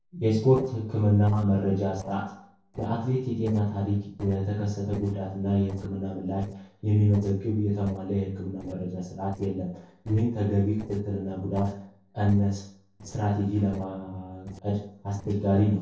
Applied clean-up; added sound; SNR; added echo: neural separator model SepFormer DNS4.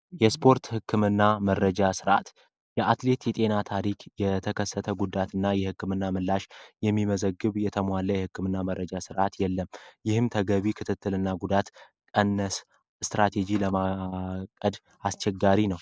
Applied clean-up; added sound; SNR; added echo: none; none; none; none.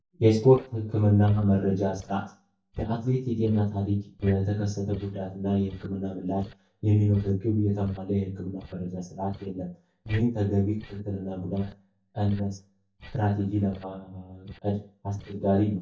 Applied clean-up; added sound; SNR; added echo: neural mask model DeepFilterNet 3.